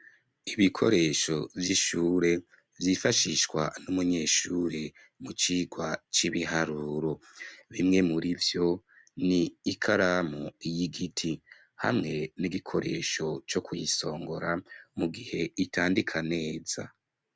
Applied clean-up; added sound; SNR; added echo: none; none; none; none.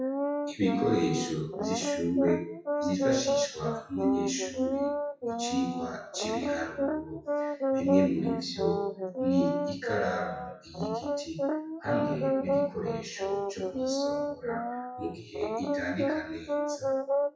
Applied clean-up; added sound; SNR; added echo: classical method WPE with log-MMSE.